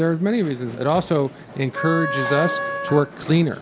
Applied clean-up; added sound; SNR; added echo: none; Wind instrument, woodwind instrument; 7 dB; none.